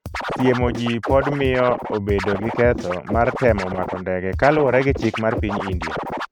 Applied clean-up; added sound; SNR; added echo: neural mask model RNNoise.